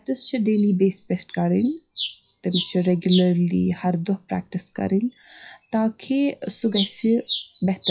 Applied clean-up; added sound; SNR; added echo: classical method WPE with log-MMSE.